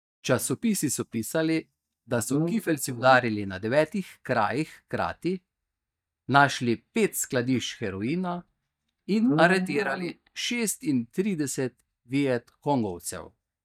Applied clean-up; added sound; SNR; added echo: neural mask model DeepFilterNet 3.